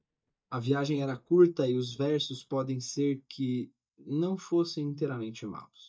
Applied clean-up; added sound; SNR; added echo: neural mask model DeepFilterNet 3.